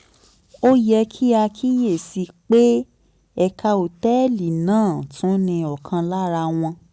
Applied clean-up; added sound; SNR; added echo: none; none; none; none.